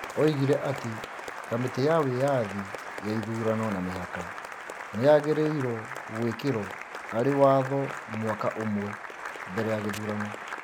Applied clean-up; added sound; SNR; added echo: none; Applause; 10 dB; none.